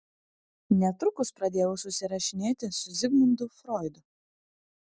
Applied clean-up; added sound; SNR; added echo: none; none; none; none.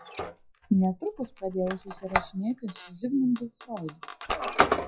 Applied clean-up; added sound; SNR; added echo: classical method WPE with log-MMSE.